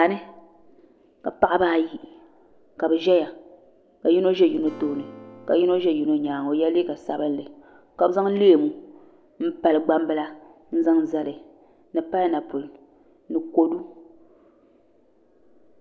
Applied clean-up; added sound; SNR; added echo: none; Acoustic guitar / Strum; 19 dB; none.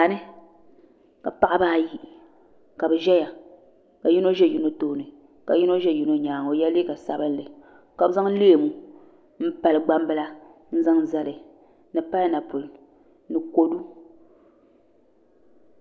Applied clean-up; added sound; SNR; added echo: none; none; none; none.